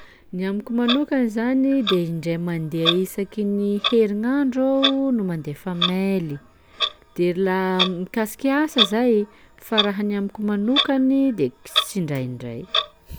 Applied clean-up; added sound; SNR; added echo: none; Clock; 7 dB; none.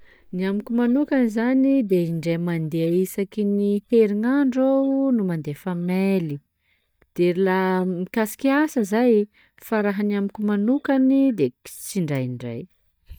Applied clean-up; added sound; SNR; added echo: neural mask model DeepFilterNet 3.